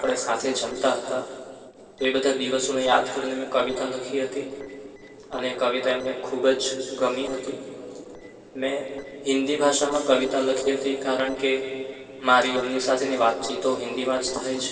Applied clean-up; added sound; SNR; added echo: neural separator model SepFormer DNS4.